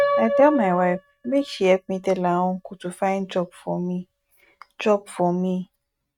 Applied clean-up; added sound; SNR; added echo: neural mask model RNNoise.